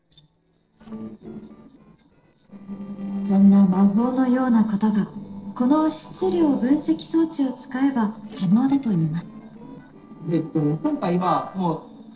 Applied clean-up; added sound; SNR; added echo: neural separator model SepFormer DNS4.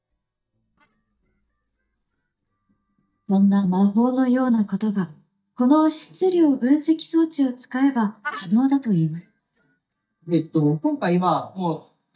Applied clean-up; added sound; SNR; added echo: neural mask model DeepFilterNet 3.